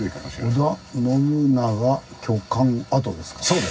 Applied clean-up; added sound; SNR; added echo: none; none; none; reverberation time 0.4 s.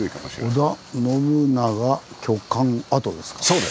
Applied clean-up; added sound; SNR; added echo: none; none; none; none.